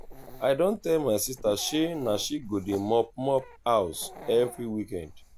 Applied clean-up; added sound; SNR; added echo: none; Dog; 18 dB; none.